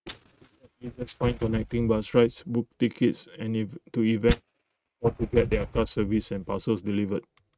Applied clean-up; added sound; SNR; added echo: neural mask model RNNoise.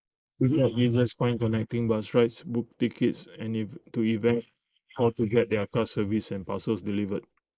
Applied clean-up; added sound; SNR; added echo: neural mask model Resemble Enhance denoiser.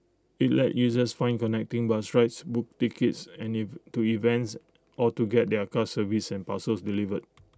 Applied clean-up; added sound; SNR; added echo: none; none; none; none.